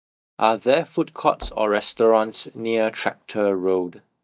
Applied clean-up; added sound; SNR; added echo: neural mask model DeepFilterNet 3.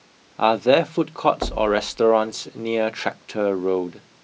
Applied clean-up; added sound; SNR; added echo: none; Knock; 15 dB; none.